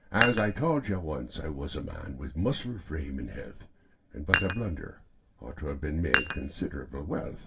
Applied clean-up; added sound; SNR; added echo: none; Dishes, pots, and pans; 0 dB; reverberation time 0.2 s.